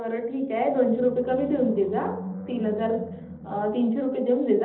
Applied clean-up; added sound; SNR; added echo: none; Animal; 14 dB; reverberation time 1.2 s.